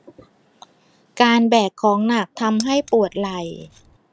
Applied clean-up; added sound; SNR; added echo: none; Keys jangling; 20 dB; none.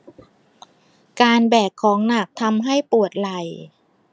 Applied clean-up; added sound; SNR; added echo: none; none; none; none.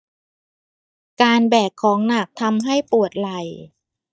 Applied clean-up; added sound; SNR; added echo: neural mask model DeepFilterNet 3.